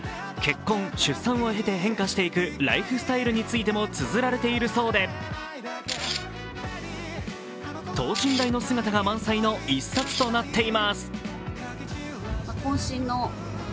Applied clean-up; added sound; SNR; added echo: none; none; none; none.